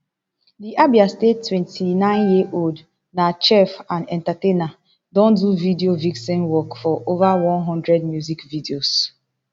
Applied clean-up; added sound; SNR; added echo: none; Piano; 19 dB; none.